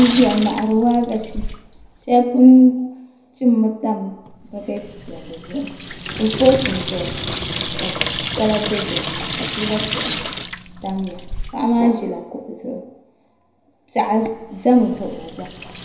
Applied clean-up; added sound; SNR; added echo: none; Sink (filling or washing) / Water tap, faucet; 7 dB; reverberation time 0.7 s.